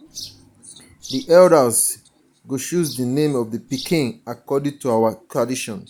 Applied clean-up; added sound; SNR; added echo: none; Bird vocalization, bird call, bird song; 18 dB; none.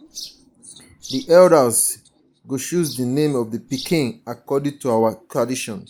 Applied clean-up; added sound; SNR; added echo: neural mask model Resemble Enhance denoiser.